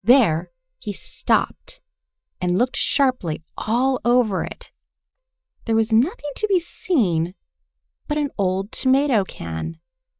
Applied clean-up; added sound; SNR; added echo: neural mask model DeepFilterNet 3.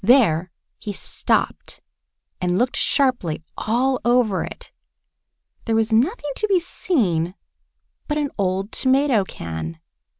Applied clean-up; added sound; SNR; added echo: none; none; none; none.